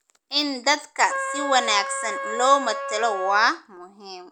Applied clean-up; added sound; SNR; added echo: none; Trumpet; 7 dB; none.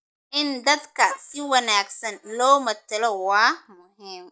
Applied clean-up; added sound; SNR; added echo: neural mask model DeepFilterNet 3.